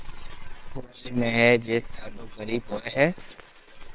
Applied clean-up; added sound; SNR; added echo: neural separator model SepFormer WHAMR!.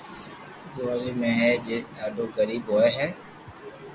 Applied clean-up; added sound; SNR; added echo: none; none; none; none.